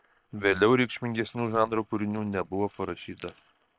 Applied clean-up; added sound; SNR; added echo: neural separator model SepFormer WHAM!.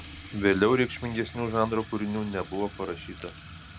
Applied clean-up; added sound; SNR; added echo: none; Sink (filling or washing) / Water tap, faucet; 16 dB; none.